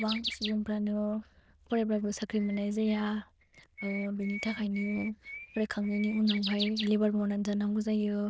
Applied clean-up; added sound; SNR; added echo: neural diffusion model UNIVERSE++.